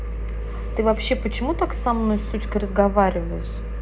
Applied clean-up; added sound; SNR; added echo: none; none; none; none.